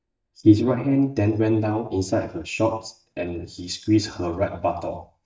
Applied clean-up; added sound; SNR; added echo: neural mask model DeepFilterNet 3.